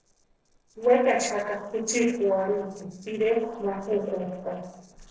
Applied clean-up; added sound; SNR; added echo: neural separator model SepFormer DNS4.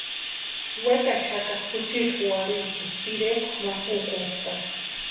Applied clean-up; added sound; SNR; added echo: none; Bathtub (filling or washing); 3 dB; reverberation time 1.1 s.